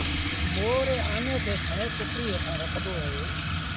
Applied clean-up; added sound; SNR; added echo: none; Sink (filling or washing) / Water tap, faucet; -3 dB; none.